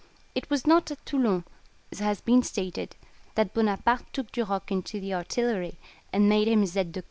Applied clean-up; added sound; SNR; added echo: none; none; none; none.